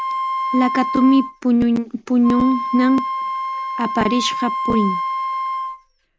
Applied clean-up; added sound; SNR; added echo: none; Wind instrument, woodwind instrument; 5 dB; none.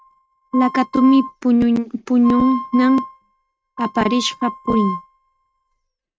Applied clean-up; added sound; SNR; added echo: neural mask model RNNoise.